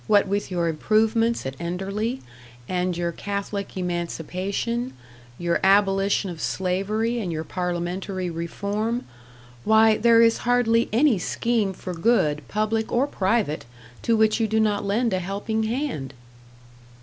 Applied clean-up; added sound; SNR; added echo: none; none; none; none.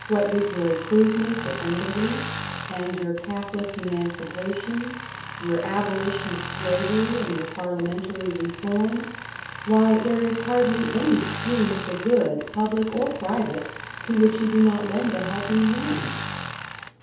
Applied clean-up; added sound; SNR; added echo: none; Tools; 9 dB; reverberation time 0.7 s.